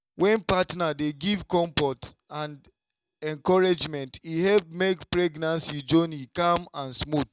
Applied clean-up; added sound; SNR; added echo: none; none; none; none.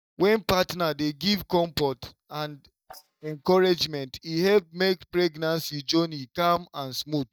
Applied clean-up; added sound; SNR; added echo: neural mask model DeepFilterNet 3.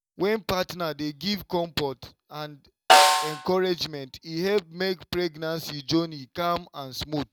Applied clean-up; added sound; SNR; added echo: none; Snare drum; -5 dB; none.